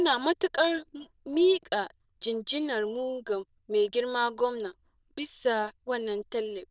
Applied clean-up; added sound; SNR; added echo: neural diffusion model UNIVERSE++.